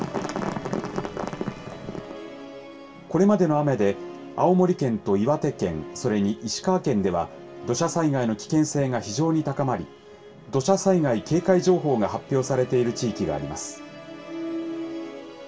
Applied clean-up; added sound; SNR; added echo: none; Musical instrument; 15 dB; reverberation time 0.2 s.